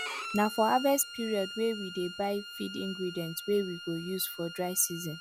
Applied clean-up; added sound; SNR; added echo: none; Bowed string instrument; 11 dB; none.